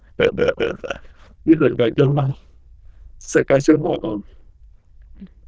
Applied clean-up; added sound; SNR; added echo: neural diffusion model UNIVERSE++.